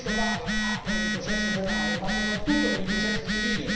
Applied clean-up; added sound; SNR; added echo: none; Telephone; -5 dB; reverberation time 1.0 s.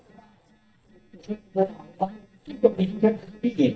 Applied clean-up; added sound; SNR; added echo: neural mask model DeepFilterNet 3.